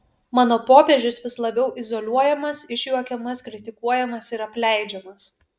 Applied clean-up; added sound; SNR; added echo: none; none; none; none.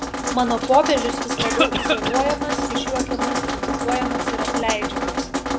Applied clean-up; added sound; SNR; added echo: none; Drip + Cough; -1 dB; none.